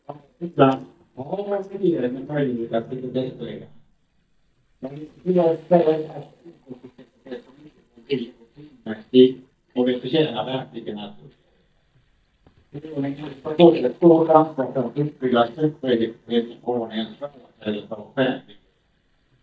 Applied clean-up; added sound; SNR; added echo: neural mask model DeepFilterNet 3.